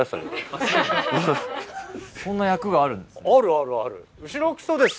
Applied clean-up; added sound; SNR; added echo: none; none; none; none.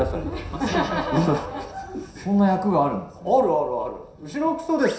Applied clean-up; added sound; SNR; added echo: none; Boom; 17 dB; reverberation time 0.7 s.